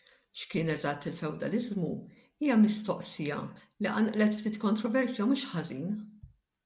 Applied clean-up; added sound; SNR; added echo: none; none; none; none.